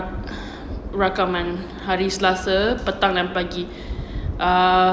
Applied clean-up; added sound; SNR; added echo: none; none; none; none.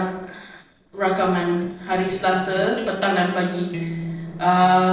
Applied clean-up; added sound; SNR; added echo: neural separator model SepFormer DNS4.